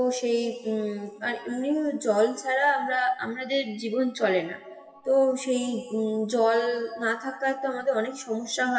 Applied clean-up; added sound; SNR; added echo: classical method WPE with log-MMSE.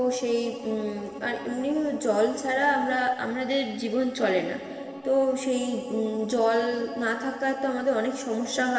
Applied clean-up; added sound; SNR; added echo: none; Bowed string instrument; 15 dB; reverberation time 2.5 s.